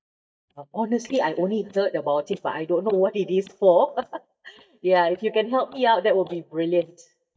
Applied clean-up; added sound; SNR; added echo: neural mask model DeepFilterNet 3.